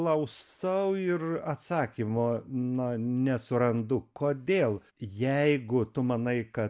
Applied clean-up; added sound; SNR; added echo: none; none; none; none.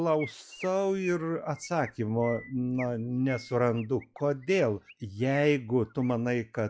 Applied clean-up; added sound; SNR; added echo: classical method log-MMSE.